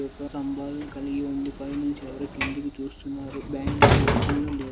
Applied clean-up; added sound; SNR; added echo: none; Sliding door / Train; -4 dB; none.